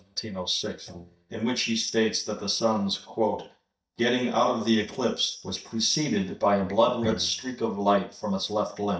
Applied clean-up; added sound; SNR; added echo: neural mask model DeepFilterNet 3.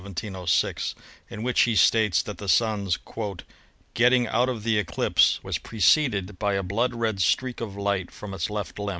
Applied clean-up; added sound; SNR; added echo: none; none; none; none.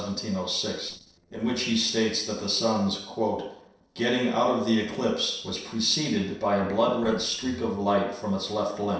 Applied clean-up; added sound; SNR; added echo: neural separator model SepFormer DNS4.